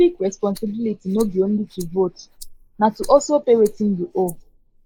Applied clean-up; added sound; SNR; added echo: neural mask model Resemble Enhance denoiser.